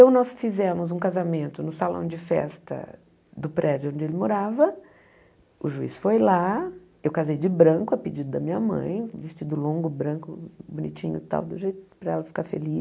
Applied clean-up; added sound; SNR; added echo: none; none; none; none.